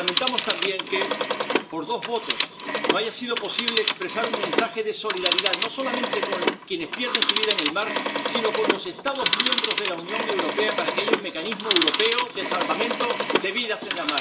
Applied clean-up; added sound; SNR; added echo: none; Telephone; -2 dB; reverberation time 0.4 s.